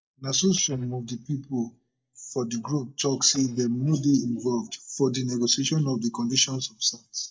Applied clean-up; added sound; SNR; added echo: neural mask model DeepFilterNet 3.